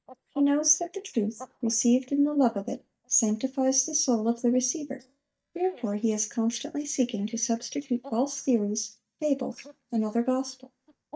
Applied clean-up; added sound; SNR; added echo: neural mask model DeepFilterNet 3.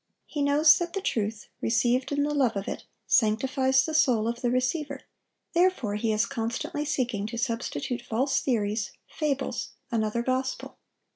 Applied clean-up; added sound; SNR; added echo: none; none; none; none.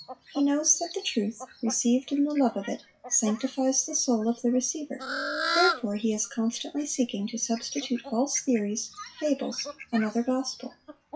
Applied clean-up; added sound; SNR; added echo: classical method WPE with log-MMSE.